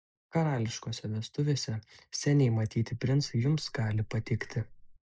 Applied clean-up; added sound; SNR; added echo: neural mask model Resemble Enhance denoiser.